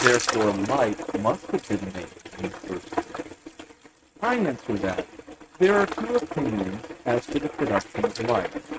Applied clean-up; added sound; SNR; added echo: neural mask model RNNoise.